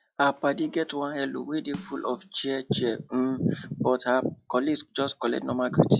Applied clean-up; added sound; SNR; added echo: classical method log-MMSE.